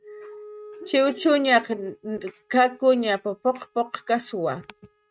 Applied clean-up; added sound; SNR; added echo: neural mask model RNNoise.